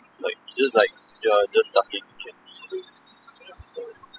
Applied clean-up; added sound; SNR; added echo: classical method spectral subtraction.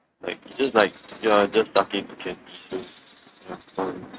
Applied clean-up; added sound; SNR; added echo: neural mask model RNNoise.